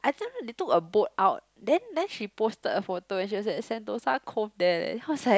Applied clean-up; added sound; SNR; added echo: none; none; none; none.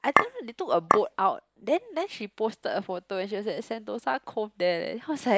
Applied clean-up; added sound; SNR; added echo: neural mask model Resemble Enhance denoiser.